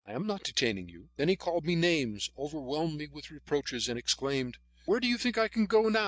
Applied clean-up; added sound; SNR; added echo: neural mask model DeepFilterNet 3.